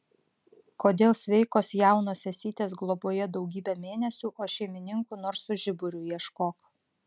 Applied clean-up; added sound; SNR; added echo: none; none; none; none.